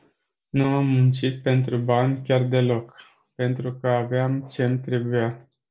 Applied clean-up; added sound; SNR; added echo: none; none; none; none.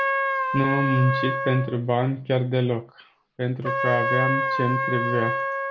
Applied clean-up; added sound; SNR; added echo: none; Trumpet; 2 dB; none.